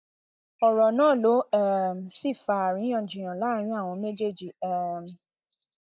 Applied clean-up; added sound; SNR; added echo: neural mask model DeepFilterNet 3.